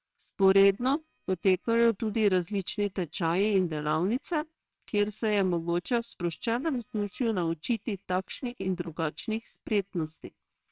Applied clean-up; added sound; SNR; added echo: neural separator model SepFormer WHAMR!.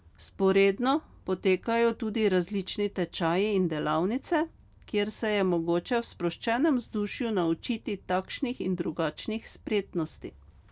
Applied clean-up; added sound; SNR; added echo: none; none; none; none.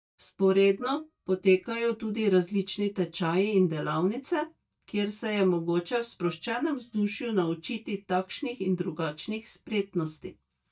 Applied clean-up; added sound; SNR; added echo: neural mask model DeepFilterNet 3.